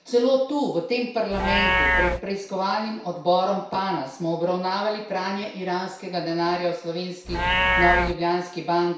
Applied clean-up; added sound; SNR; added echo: none; Livestock, farm animals, working animals; 4 dB; reverberation time 0.6 s.